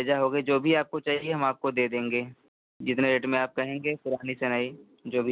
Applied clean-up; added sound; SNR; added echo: none; none; none; none.